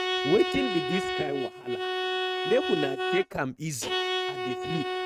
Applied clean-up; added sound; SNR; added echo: neural mask model RNNoise.